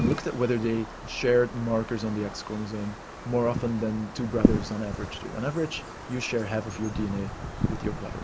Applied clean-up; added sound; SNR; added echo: none; Wind; 3 dB; none.